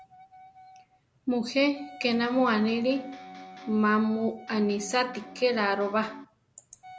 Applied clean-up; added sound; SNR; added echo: none; Electric guitar + Wind instrument, woodwind instrument; 18 dB; none.